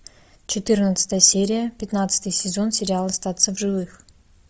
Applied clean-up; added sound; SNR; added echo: none; none; none; none.